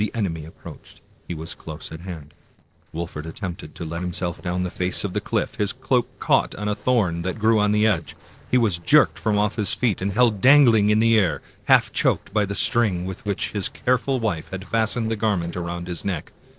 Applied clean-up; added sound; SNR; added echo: neural separator model SepFormer DNS4.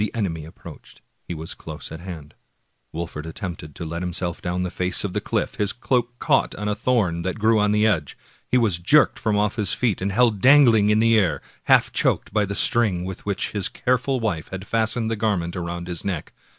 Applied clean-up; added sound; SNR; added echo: none; none; none; none.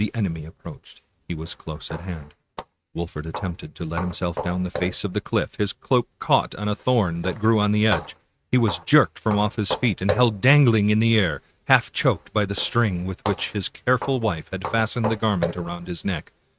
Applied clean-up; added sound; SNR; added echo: neural mask model RNNoise.